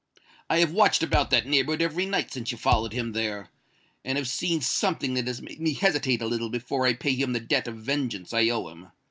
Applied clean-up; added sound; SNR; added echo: none; Thump, thud; 8 dB; none.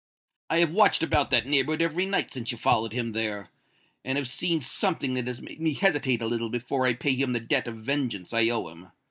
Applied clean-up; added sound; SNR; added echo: neural mask model DeepFilterNet 3.